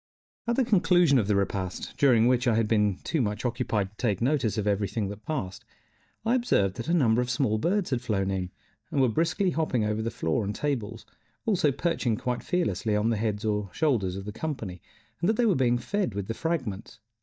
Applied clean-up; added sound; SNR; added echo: neural mask model DeepFilterNet 3.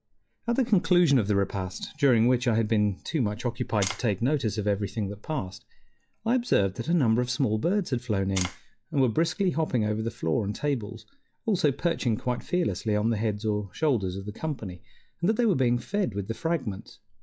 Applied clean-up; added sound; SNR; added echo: classical method log-MMSE.